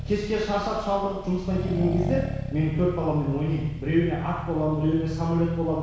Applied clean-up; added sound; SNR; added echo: none; Accelerating, revving, vroom; 7 dB; reverberation time 1.1 s.